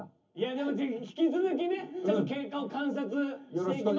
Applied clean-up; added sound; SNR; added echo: none; none; none; reverberation time 0.3 s.